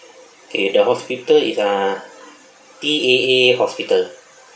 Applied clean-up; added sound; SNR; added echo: none; none; none; reverberation time 0.2 s.